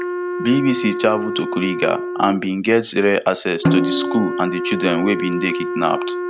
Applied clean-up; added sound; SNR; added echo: none; Snare drum + Wind instrument, woodwind instrument; 4 dB; none.